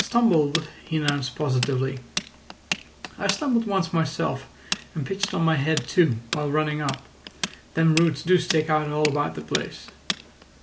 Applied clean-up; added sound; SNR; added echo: none; Tools; 10 dB; none.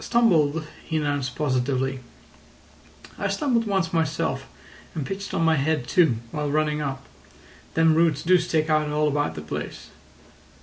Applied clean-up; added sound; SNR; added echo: none; none; none; none.